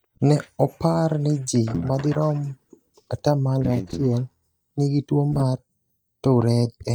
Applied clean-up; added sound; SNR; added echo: neural mask model DeepFilterNet 3.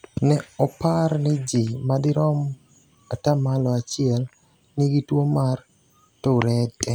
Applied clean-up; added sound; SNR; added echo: none; none; none; none.